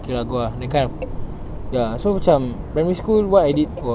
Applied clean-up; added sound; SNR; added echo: none; Buzz; 11 dB; none.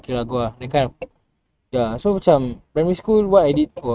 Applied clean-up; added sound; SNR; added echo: neural mask model RNNoise.